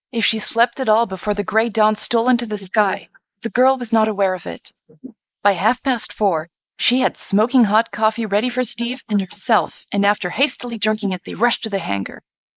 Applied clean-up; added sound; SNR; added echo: neural mask model Resemble Enhance denoiser.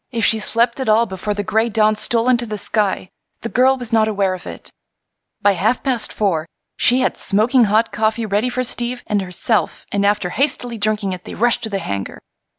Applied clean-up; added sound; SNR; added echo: none; none; none; none.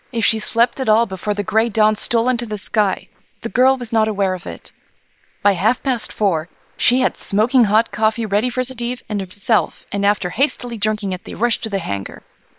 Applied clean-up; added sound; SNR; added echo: neural separator model SepFormer WHAM!.